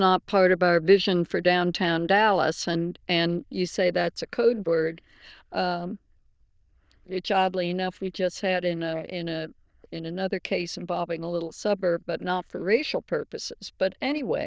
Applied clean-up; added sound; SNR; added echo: neural diffusion model UNIVERSE++.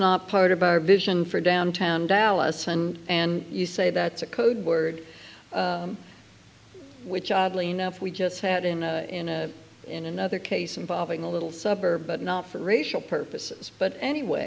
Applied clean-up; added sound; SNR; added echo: none; none; none; none.